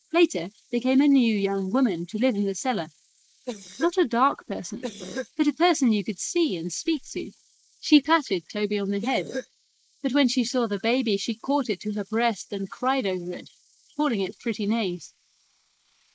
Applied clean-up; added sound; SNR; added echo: neural mask model Resemble Enhance denoiser.